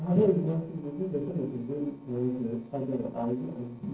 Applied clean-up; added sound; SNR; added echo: neural separator model SepFormer DNS4.